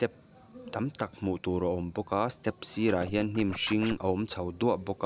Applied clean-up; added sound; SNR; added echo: none; Scratching (performance technique); 12 dB; none.